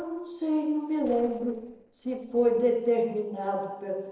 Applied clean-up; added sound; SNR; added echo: neural separator model SepFormer DNS4.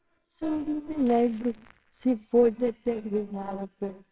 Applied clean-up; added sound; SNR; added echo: neural separator model SepFormer WHAMR!.